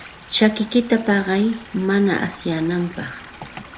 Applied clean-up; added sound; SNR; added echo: none; Stream / Liquid; 19 dB; none.